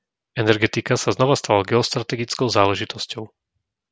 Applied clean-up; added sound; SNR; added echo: none; none; none; none.